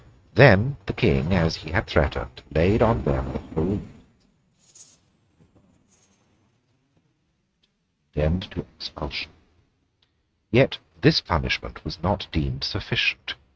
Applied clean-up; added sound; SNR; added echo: neural mask model RNNoise.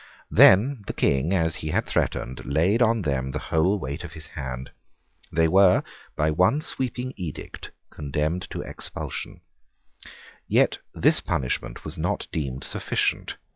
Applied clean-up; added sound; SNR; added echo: none; none; none; none.